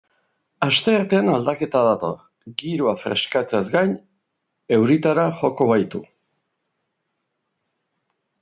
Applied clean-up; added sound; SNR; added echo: none; none; none; none.